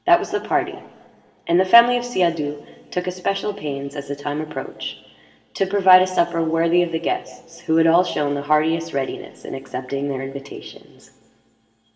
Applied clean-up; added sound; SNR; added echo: none; none; none; reverberation time 2.3 s.